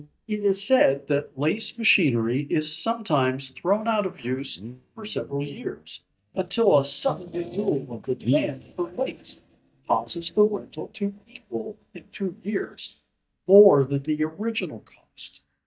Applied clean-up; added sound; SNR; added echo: neural mask model DeepFilterNet 3.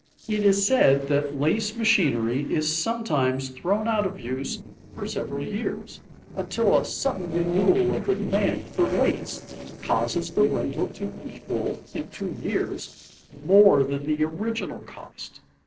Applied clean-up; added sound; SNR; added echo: neural separator model SepFormer DNS4.